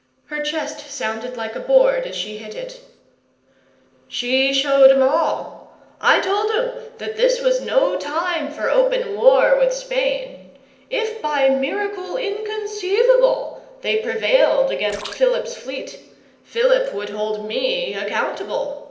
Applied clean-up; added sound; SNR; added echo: neural separator model SepFormer DNS4.